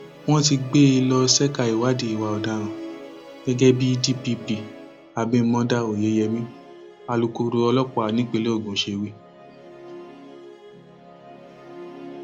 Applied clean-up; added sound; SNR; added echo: none; Musical instrument; 16 dB; none.